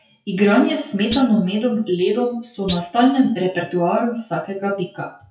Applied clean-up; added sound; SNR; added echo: classical method WPE with log-MMSE.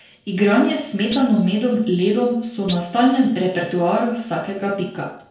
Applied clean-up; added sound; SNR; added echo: neural separator model SepFormer DNS4.